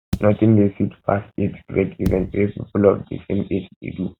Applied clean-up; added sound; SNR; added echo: neural mask model RNNoise.